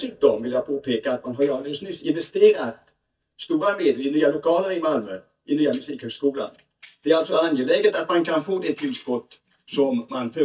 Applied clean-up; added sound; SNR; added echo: neural mask model DeepFilterNet 3.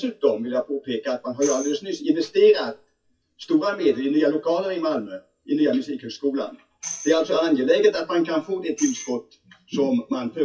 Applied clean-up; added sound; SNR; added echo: classical method WPE with log-MMSE.